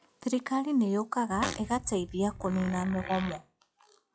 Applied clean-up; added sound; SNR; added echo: classical method log-MMSE.